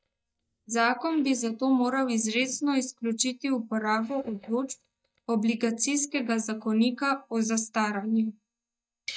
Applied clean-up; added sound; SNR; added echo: neural mask model DeepFilterNet 3.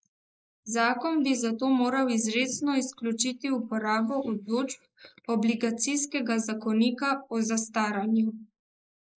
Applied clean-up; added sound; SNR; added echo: neural mask model Resemble Enhance denoiser.